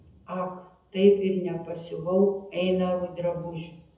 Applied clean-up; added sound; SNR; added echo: none; none; none; reverberation time 0.7 s.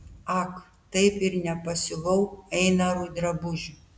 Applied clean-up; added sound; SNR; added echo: none; none; none; none.